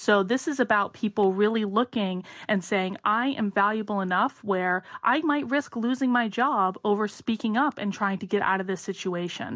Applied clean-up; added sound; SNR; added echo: none; none; none; none.